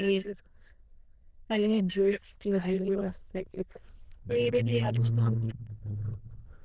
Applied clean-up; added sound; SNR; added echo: neural diffusion model UNIVERSE++.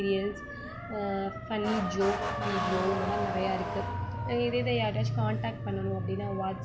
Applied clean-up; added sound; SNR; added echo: none; Motor vehicle (road) / Siren; 6 dB; none.